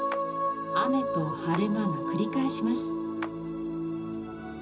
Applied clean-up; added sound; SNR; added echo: none; Clapping; 19 dB; reverberation time 0.2 s.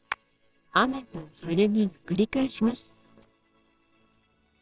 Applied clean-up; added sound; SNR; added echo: neural separator model SepFormer WHAMR!.